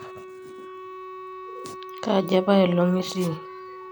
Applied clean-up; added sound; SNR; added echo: none; Wind instrument, woodwind instrument; 13 dB; none.